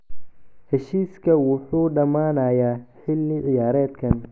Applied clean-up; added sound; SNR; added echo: none; none; none; none.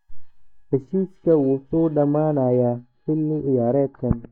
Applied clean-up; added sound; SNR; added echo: neural mask model DeepFilterNet 3.